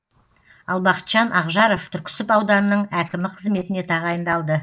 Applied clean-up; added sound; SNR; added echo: neural separator model SepFormer DNS4.